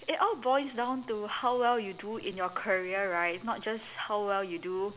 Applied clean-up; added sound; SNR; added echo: none; none; none; none.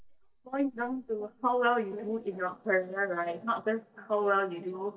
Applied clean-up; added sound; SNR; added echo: neural mask model DeepFilterNet 3.